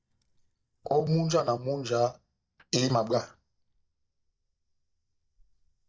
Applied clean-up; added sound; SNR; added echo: neural mask model DeepFilterNet 3.